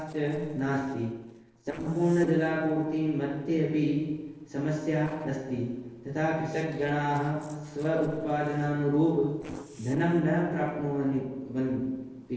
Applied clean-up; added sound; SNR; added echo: neural separator model SepFormer DNS4.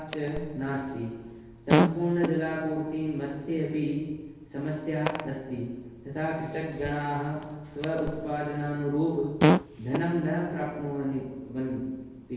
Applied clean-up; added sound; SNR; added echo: none; Fart; 2 dB; reverberation time 1.2 s.